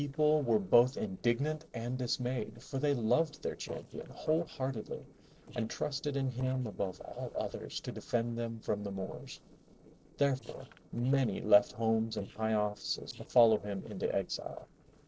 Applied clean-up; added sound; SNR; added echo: neural separator model SepFormer DNS4.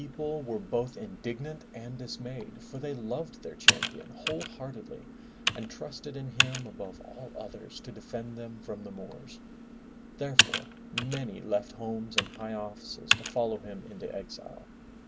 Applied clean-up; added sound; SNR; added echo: none; Computer keyboard; -3 dB; none.